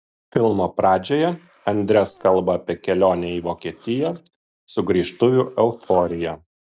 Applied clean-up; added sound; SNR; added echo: neural separator model SepFormer DNS4.